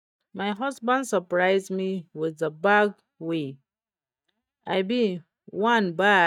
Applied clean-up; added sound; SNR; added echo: neural mask model DeepFilterNet 3.